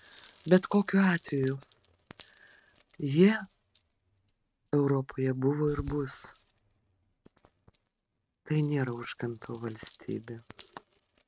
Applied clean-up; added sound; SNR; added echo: neural mask model RNNoise.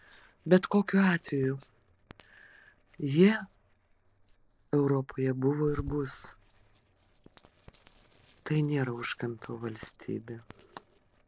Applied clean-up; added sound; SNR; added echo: neural separator model SepFormer DNS4.